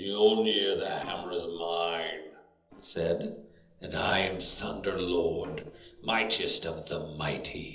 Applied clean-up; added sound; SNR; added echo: neural separator model SepFormer DNS4.